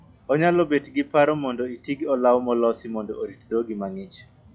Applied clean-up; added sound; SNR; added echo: classical method log-MMSE.